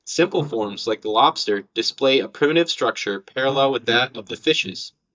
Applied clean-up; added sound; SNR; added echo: neural mask model DeepFilterNet 3.